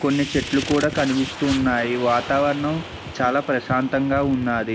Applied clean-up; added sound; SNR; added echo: none; Fire; 13 dB; none.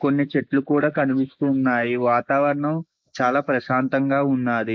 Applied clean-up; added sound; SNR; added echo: neural mask model Resemble Enhance denoiser.